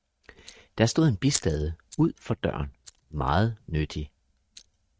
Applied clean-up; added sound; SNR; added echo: neural mask model RNNoise.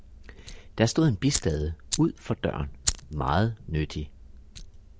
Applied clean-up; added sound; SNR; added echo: none; Fire; 9 dB; none.